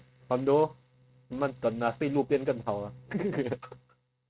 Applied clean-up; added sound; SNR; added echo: neural mask model RNNoise.